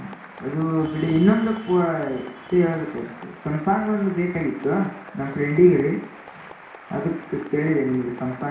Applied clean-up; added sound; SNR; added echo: none; Applause; 19 dB; reverberation time 0.6 s.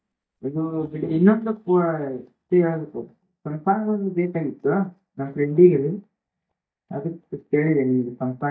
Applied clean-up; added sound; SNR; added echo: neural mask model DeepFilterNet 3.